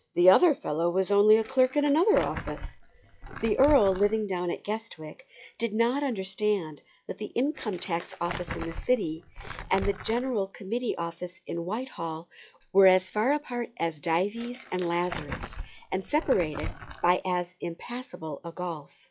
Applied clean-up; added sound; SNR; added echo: classical method log-MMSE.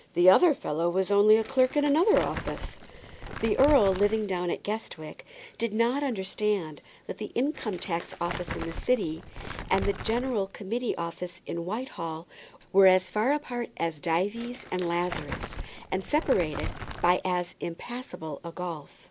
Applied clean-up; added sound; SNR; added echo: none; Crumpling, crinkling; 10 dB; none.